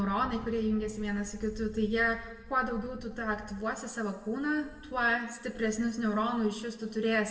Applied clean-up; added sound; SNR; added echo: none; Wind; 16 dB; reverberation time 1.4 s.